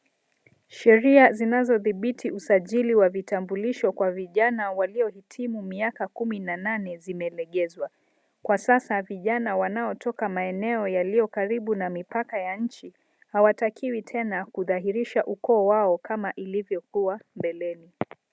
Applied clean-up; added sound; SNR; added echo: none; none; none; none.